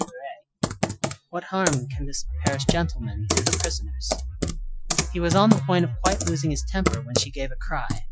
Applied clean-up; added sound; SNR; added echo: classical method Wiener filter.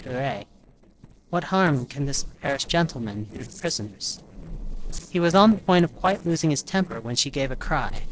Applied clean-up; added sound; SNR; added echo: neural separator model SepFormer DNS4.